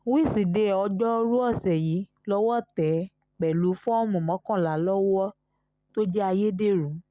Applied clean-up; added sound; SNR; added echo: none; none; none; none.